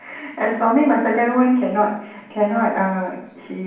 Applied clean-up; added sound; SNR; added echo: none; none; none; reverberation time 1.2 s.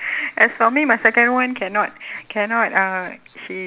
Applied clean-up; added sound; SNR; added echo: none; none; none; none.